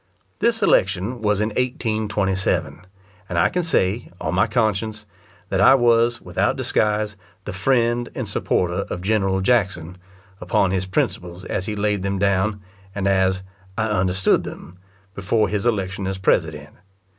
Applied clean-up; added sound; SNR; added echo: none; none; none; none.